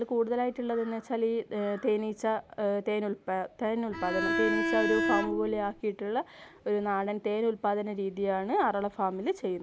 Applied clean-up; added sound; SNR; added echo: none; Bowed string instrument; 0 dB; none.